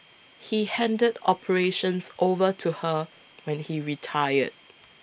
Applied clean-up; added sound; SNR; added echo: none; none; none; none.